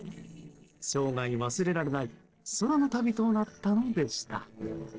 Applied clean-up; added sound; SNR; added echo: neural separator model SepFormer DNS4.